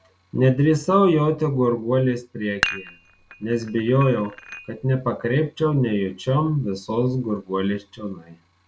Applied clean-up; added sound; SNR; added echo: none; Dishes, pots, and pans; 11 dB; none.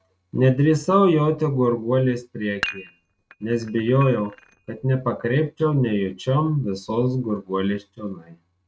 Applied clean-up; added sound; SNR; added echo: neural mask model RNNoise.